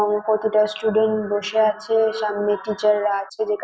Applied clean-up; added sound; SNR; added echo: none; none; none; none.